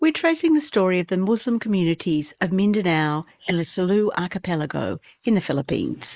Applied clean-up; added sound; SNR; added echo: neural mask model Resemble Enhance denoiser.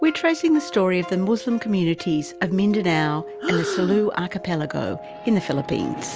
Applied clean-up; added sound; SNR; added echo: none; Breathing; 9 dB; none.